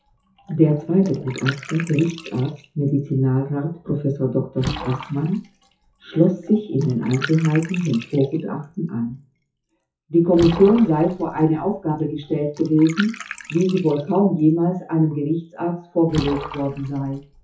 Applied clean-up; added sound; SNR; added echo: classical method WPE with log-MMSE.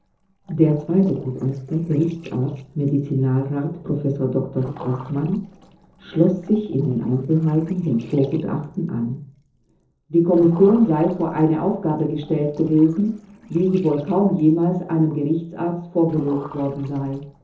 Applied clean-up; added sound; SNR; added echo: neural separator model SepFormer DNS4.